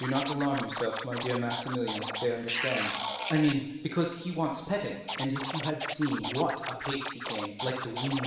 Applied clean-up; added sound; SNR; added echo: none; Scratching (performance technique); 4 dB; reverberation time 1.1 s.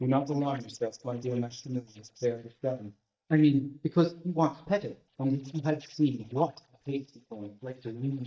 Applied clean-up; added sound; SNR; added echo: neural mask model DeepFilterNet 3.